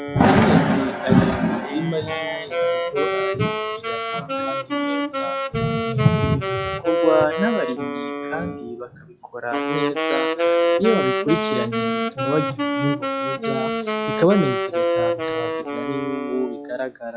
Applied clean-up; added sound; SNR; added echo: classical method log-MMSE.